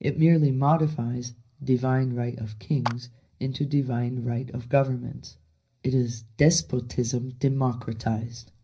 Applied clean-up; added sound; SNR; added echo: none; Clapping; 14 dB; reverberation time 0.5 s.